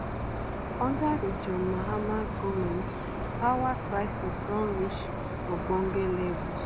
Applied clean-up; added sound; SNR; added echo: none; Cricket; 1 dB; none.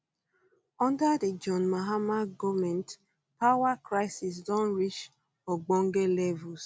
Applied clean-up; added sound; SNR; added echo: none; none; none; none.